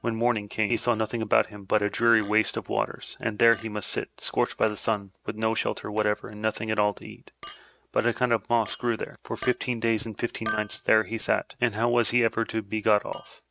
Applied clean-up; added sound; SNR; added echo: neural mask model RNNoise.